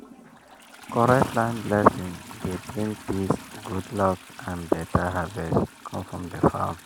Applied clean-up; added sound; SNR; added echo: none; Toilet flush; 16 dB; none.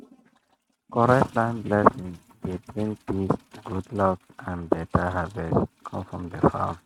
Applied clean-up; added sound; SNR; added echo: neural mask model RNNoise.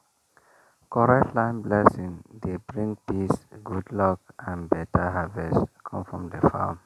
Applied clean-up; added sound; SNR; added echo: none; none; none; none.